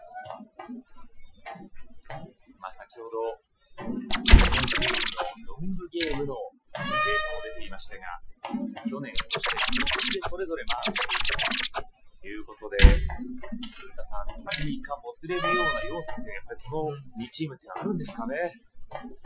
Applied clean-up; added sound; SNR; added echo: classical method Wiener filter.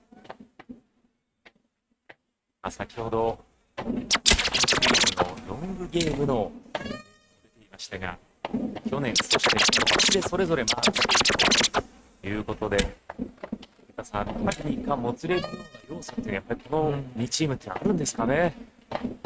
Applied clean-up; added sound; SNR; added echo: neural mask model RNNoise.